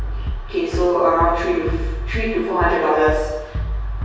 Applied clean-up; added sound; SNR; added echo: none; Bass drum; 5 dB; reverberation time 1.3 s.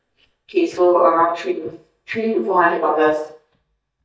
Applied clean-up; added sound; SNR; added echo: neural mask model DeepFilterNet 3.